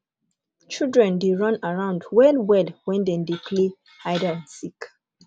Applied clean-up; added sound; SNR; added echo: none; none; none; none.